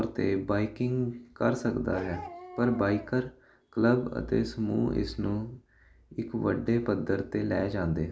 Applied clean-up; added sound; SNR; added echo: none; Bark; 15 dB; none.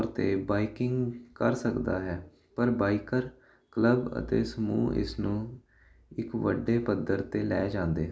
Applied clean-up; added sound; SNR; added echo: none; none; none; none.